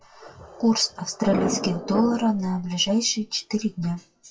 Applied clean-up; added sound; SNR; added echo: classical method WPE with log-MMSE.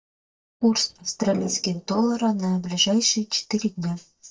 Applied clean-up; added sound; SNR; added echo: neural mask model DeepFilterNet 3.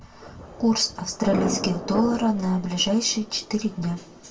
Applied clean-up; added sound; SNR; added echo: none; Thunder; 9 dB; reverberation time 0.2 s.